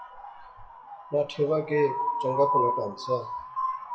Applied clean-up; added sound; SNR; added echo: classical method WPE with log-MMSE.